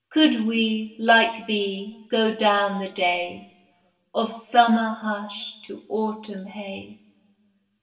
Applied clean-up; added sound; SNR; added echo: none; none; none; reverberation time 0.8 s.